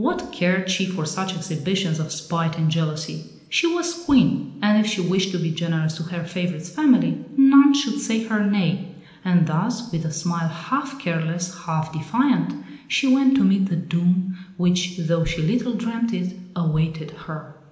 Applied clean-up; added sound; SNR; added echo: none; none; none; reverberation time 0.9 s.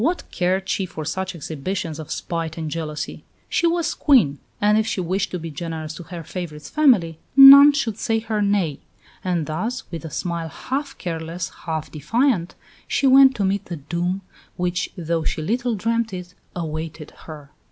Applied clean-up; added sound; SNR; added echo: none; none; none; none.